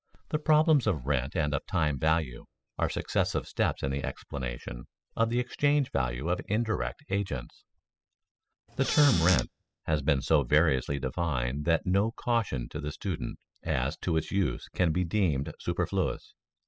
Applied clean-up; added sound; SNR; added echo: classical method spectral subtraction.